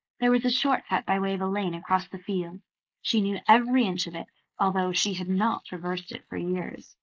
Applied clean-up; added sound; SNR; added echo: neural mask model Resemble Enhance denoiser.